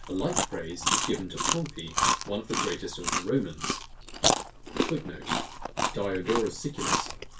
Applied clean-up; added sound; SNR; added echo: none; Chewing, mastication; -3 dB; reverberation time 0.2 s.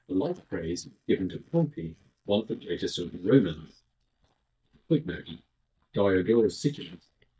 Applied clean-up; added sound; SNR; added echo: neural mask model DeepFilterNet 3.